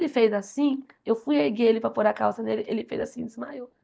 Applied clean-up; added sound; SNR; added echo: neural mask model DeepFilterNet 3.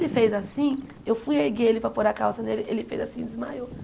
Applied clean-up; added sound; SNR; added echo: none; Bird vocalization, bird call, bird song; 16 dB; none.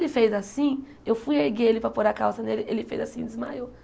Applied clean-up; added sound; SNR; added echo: none; none; none; none.